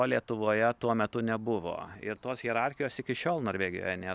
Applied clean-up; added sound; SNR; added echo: none; none; none; none.